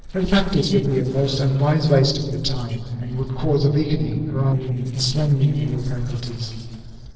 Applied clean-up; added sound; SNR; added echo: neural separator model SepFormer DNS4.